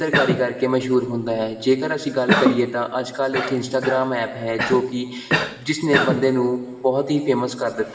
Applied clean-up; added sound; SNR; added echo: none; Cough; 5 dB; reverberation time 1.8 s.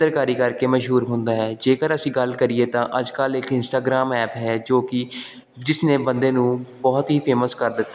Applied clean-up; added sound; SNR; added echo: none; none; none; none.